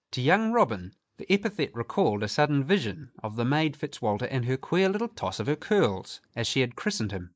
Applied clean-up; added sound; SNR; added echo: neural mask model Resemble Enhance denoiser.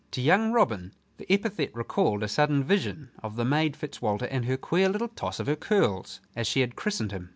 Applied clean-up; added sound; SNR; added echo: none; none; none; none.